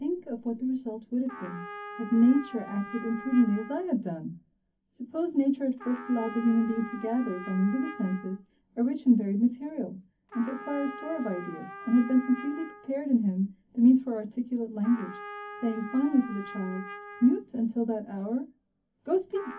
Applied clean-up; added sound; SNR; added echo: none; Trumpet; 16 dB; reverberation time 0.3 s.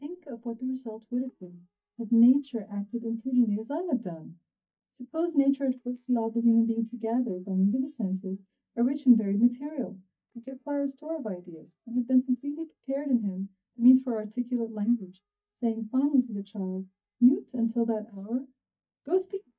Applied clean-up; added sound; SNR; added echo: neural mask model DeepFilterNet 3.